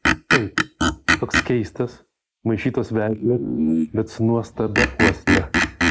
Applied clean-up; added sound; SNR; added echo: neural mask model Resemble Enhance denoiser.